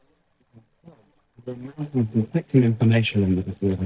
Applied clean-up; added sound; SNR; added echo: neural mask model DeepFilterNet 3.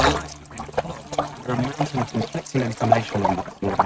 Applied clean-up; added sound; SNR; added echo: neural mask model RNNoise.